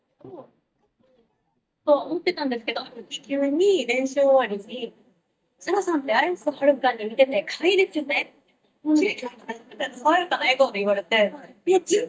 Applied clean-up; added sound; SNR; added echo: neural mask model DeepFilterNet 3.